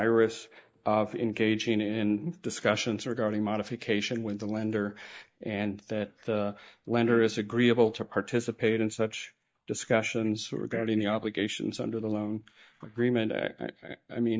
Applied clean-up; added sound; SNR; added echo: neural mask model DeepFilterNet 3.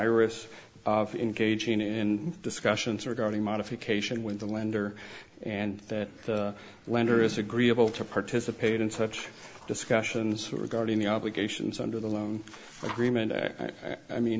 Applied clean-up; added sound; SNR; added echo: none; none; none; none.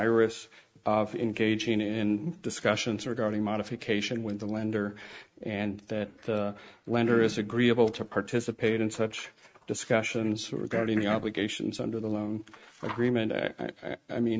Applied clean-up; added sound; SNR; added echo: neural mask model RNNoise.